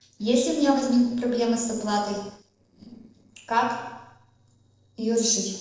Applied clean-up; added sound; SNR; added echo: neural separator model SepFormer DNS4.